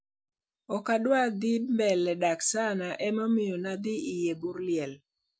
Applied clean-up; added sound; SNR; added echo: none; none; none; none.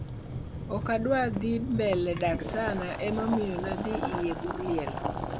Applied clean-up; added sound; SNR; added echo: none; Boiling; 4 dB; none.